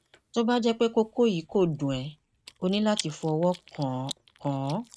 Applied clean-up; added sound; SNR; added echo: neural mask model RNNoise.